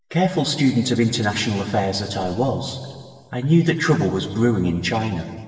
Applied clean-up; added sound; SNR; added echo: none; none; none; reverberation time 1.9 s.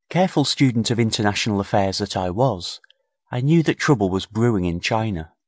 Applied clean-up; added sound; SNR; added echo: none; none; none; none.